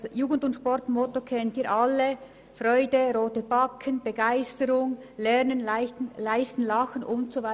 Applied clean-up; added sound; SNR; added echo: none; none; none; none.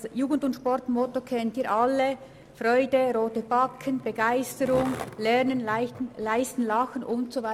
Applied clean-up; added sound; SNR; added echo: none; Skateboard; 18 dB; none.